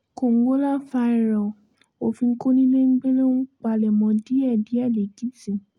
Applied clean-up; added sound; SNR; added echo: none; none; none; none.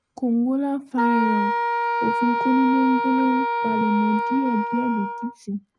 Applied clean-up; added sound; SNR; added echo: neural mask model RNNoise.